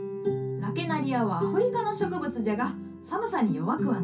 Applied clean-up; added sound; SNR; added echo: none; none; none; reverberation time 0.3 s.